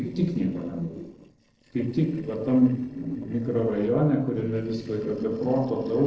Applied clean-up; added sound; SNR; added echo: neural separator model SepFormer DNS4.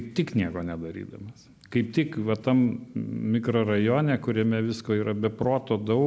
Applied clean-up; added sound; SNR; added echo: none; none; none; none.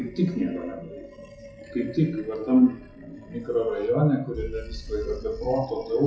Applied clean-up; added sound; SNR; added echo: classical method WPE with log-MMSE.